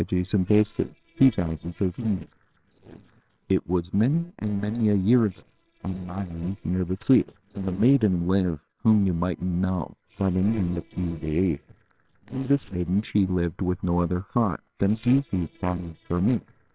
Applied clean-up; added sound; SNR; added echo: neural separator model SepFormer WHAMR!.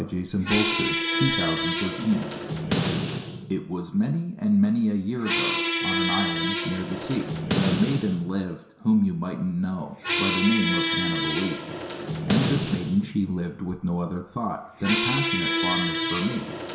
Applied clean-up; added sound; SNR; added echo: none; Squeak; 2 dB; reverberation time 0.7 s.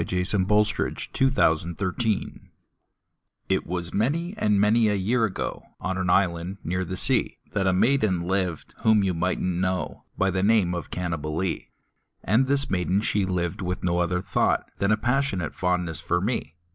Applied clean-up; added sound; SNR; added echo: none; none; none; none.